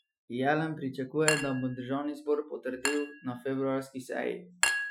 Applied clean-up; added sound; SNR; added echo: classical method Wiener filter.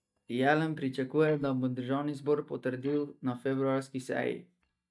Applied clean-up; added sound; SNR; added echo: neural mask model DeepFilterNet 3.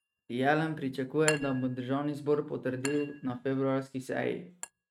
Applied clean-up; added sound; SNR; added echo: neural mask model RNNoise.